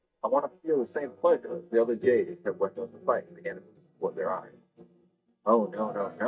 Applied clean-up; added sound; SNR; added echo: neural mask model DeepFilterNet 3.